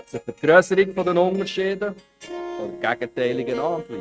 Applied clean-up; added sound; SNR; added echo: neural mask model RNNoise.